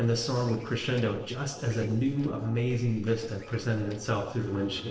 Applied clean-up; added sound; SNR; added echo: neural separator model SepFormer DNS4.